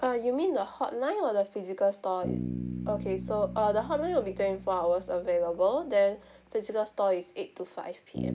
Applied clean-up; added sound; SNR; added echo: none; Bass guitar; 11 dB; none.